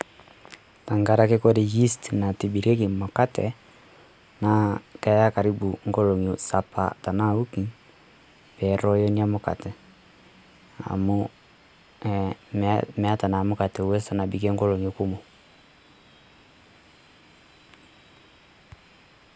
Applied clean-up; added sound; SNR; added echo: none; none; none; none.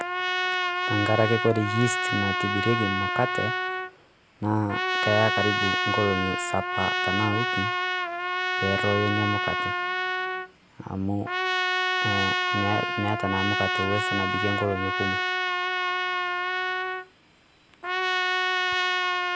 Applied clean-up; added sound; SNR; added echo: none; Trumpet; -2 dB; none.